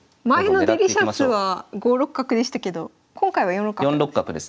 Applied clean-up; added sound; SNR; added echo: none; none; none; none.